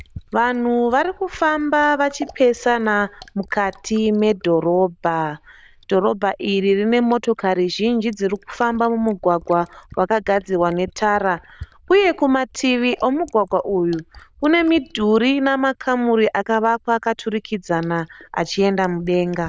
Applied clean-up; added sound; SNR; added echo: neural diffusion model UNIVERSE++.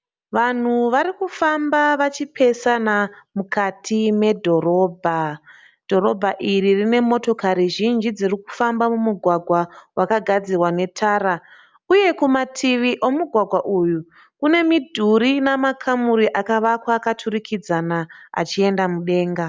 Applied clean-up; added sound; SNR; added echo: none; none; none; none.